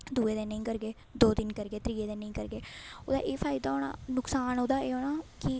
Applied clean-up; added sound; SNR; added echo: none; none; none; none.